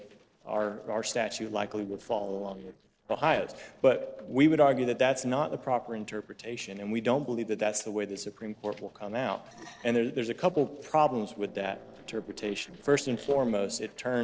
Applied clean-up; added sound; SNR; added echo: neural separator model SepFormer DNS4.